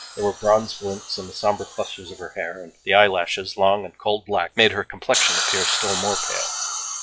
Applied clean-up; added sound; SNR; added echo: classical method log-MMSE.